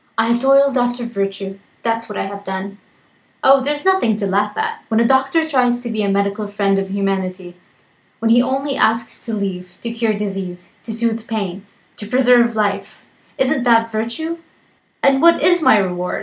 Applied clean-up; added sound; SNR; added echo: none; none; none; none.